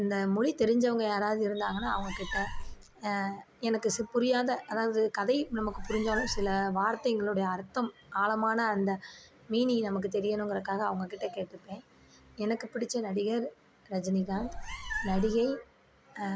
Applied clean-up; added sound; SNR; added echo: none; Meow; 7 dB; none.